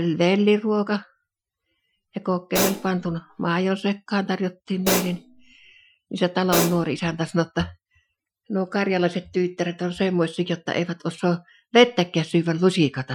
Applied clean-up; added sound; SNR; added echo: classical method Wiener filter.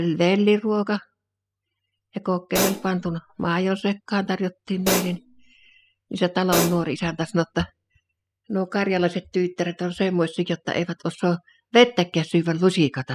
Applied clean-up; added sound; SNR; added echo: classical method spectral subtraction.